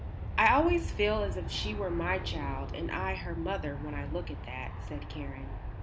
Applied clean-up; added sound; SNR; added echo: none; Aircraft; 4 dB; none.